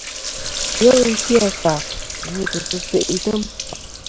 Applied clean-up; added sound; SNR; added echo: none; Sink (filling or washing); 6 dB; none.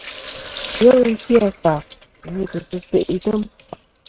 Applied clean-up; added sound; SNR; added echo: neural mask model RNNoise.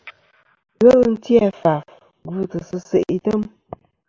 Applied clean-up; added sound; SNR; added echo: none; none; none; none.